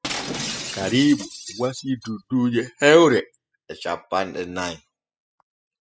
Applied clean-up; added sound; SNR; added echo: classical method spectral subtraction.